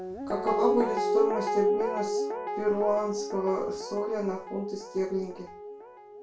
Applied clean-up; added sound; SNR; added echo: none; Guitar; 0 dB; reverberation time 0.2 s.